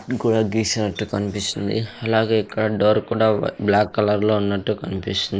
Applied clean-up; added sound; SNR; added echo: neural mask model Resemble Enhance denoiser.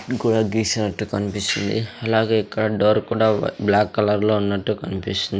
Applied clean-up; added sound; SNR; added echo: none; none; none; none.